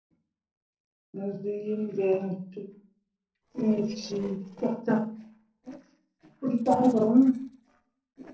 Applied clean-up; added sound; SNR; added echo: neural separator model SepFormer DNS4.